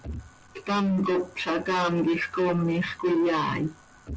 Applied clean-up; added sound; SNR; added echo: none; none; none; none.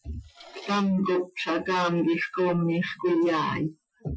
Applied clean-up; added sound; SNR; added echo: classical method Wiener filter.